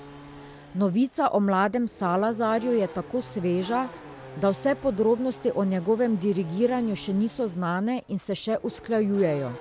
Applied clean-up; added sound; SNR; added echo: none; Race car, auto racing / Accelerating, revving, vroom; 18 dB; none.